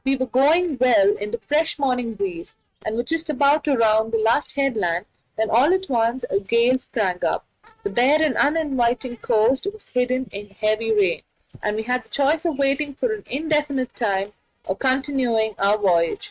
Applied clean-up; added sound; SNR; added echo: neural mask model RNNoise.